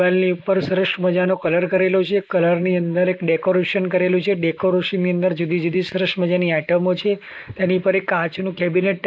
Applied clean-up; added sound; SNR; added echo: neural mask model Resemble Enhance denoiser.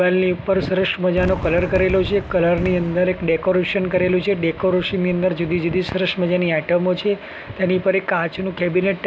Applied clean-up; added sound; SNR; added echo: none; Fireworks; 16 dB; none.